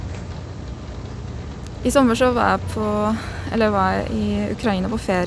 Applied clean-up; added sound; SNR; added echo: none; Rain; 8 dB; none.